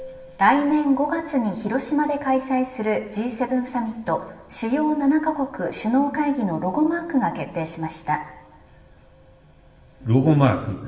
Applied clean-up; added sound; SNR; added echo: none; none; none; reverberation time 1.1 s.